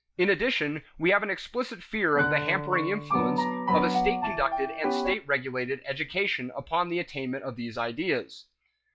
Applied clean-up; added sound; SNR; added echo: classical method log-MMSE.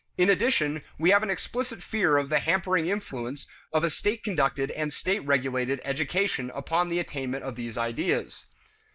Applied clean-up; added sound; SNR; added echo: neural mask model Resemble Enhance denoiser.